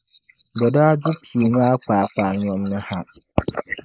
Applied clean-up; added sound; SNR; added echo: neural mask model Resemble Enhance denoiser.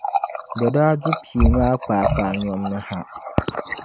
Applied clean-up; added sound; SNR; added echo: none; Water tap, faucet; 2 dB; none.